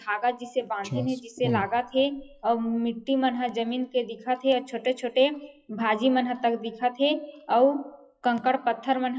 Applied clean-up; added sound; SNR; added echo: classical method WPE with log-MMSE.